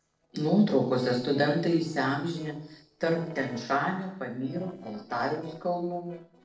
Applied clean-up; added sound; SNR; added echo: neural separator model SepFormer DNS4.